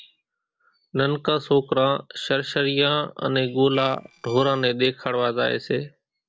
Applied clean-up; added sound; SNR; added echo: neural separator model SepFormer DNS4.